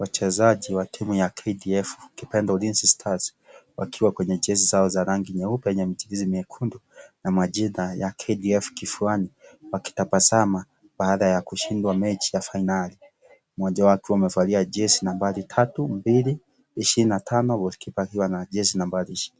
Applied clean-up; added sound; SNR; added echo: none; none; none; none.